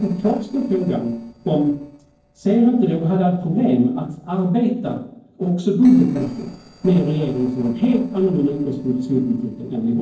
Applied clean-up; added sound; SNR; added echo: neural separator model SepFormer DNS4.